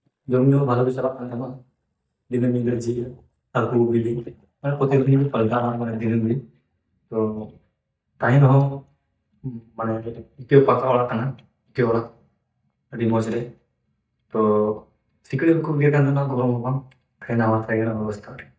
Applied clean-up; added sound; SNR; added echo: neural mask model DeepFilterNet 3.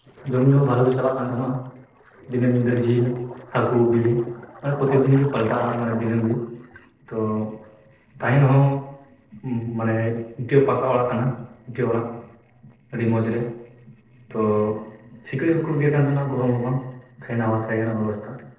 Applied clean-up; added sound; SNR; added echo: neural separator model SepFormer DNS4.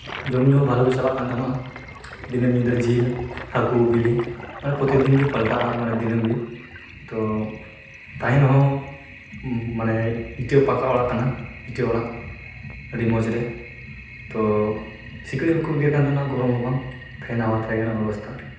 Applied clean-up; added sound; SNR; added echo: none; Toilet flush; 15 dB; reverberation time 0.9 s.